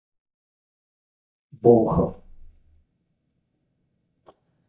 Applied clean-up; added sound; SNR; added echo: neural mask model DeepFilterNet 3.